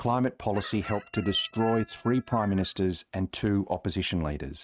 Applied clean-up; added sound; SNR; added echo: neural mask model RNNoise.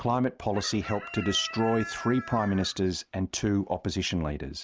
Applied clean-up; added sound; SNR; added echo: none; Chicken, rooster; 12 dB; none.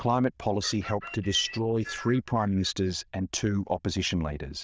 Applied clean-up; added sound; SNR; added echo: neural diffusion model UNIVERSE++.